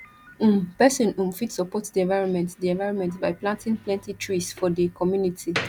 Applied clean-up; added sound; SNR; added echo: none; Slam; 17 dB; none.